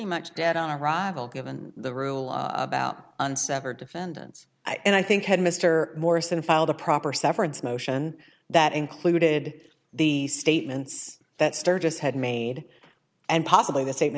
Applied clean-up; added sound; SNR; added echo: none; none; none; none.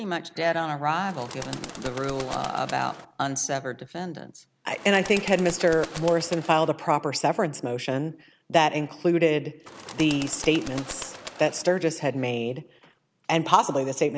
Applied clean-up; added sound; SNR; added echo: none; Bird; 13 dB; none.